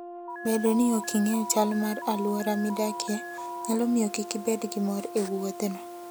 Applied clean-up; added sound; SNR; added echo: none; Alarm + Brass instrument; 10 dB; none.